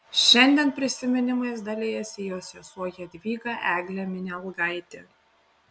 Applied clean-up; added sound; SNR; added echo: none; none; none; none.